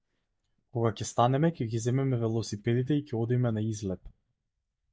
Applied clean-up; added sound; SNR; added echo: neural mask model DeepFilterNet 3.